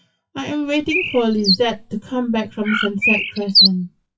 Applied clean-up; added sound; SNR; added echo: classical method WPE with log-MMSE.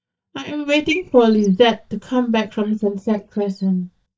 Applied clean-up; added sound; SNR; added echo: neural mask model DeepFilterNet 3.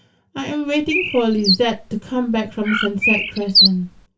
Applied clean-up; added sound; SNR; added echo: none; Bird; 0 dB; reverberation time 0.2 s.